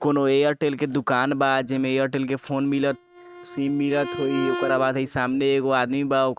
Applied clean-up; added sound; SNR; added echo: neural mask model RNNoise.